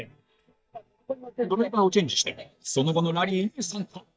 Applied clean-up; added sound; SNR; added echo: neural mask model DeepFilterNet 3.